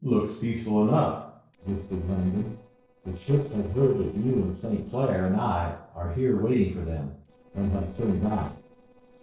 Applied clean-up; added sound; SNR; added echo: neural separator model SepFormer DNS4.